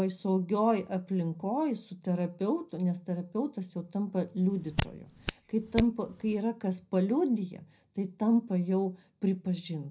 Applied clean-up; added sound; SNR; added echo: none; Hands; 7 dB; reverberation time 0.4 s.